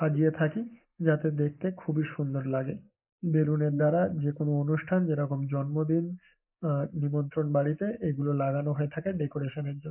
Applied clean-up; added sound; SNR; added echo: neural mask model Resemble Enhance denoiser.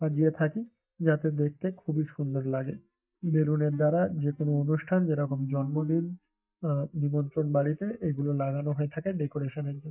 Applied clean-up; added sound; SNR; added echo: neural mask model DeepFilterNet 3.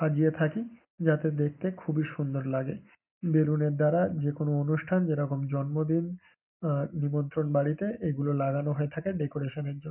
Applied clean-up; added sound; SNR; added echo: none; none; none; none.